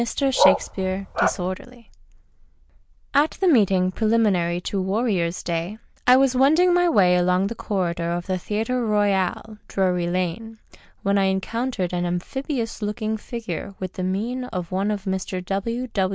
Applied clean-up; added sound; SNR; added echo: none; Bark; 1 dB; none.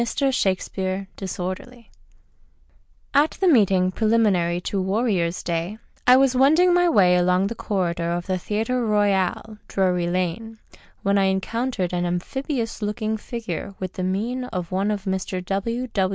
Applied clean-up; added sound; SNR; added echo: none; none; none; none.